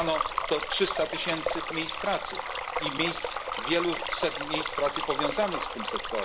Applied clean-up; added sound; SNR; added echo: none; Stream; 1 dB; reverberation time 0.5 s.